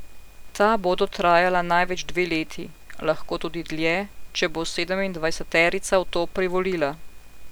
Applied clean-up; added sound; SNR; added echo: none; none; none; none.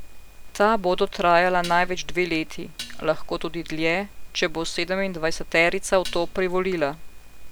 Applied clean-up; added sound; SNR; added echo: none; Dishes, pots, and pans; 17 dB; none.